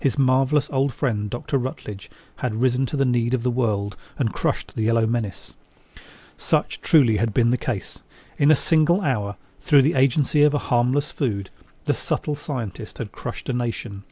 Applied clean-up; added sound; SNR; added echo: none; none; none; none.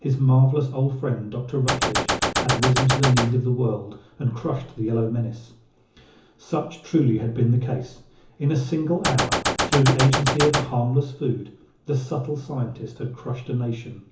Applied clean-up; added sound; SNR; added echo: none; Gunshot, gunfire; 0 dB; reverberation time 0.7 s.